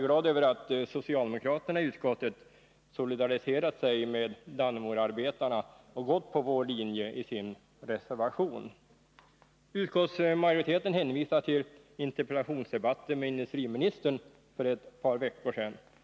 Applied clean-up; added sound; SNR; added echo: none; none; none; none.